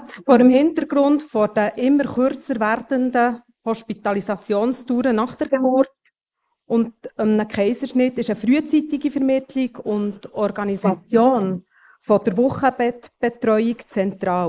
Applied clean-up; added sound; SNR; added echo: neural mask model Resemble Enhance denoiser.